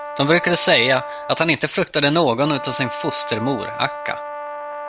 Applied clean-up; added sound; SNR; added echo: none; Brass instrument; 10 dB; none.